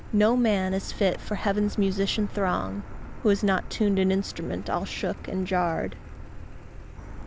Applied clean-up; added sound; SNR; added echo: none; Car; 11 dB; none.